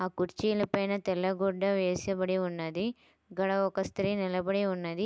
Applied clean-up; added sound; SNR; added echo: none; none; none; none.